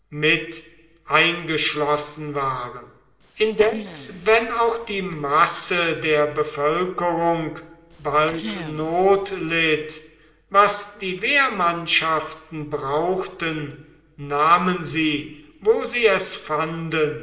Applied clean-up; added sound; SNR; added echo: neural separator model SepFormer DNS4.